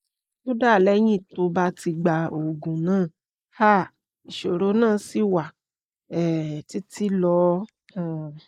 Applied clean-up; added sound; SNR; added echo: neural mask model Resemble Enhance denoiser.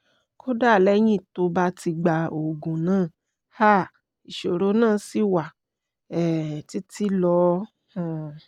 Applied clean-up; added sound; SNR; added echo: none; none; none; none.